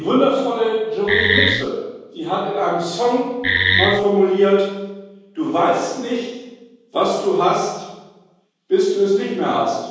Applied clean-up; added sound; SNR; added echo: none; Wood; -3 dB; reverberation time 1.3 s.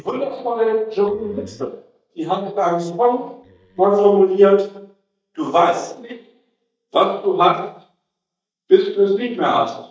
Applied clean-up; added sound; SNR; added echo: neural mask model DeepFilterNet 3.